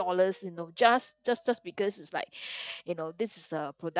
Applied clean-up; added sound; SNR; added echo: neural mask model DeepFilterNet 3.